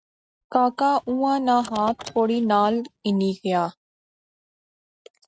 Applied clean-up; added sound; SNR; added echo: neural mask model RNNoise.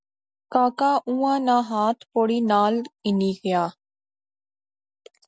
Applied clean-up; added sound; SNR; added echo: none; none; none; none.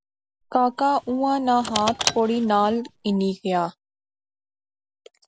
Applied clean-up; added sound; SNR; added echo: none; Car; 9 dB; none.